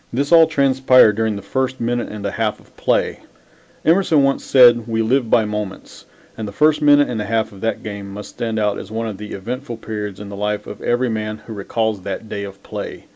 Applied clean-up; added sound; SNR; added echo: none; none; none; none.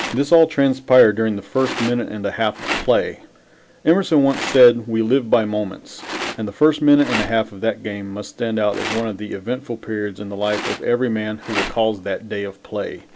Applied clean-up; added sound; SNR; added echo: none; Rattle; 13 dB; none.